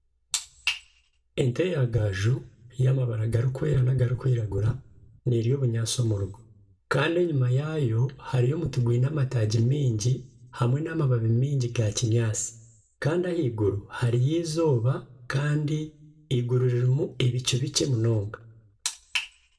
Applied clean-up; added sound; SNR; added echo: none; none; none; reverberation time 0.3 s.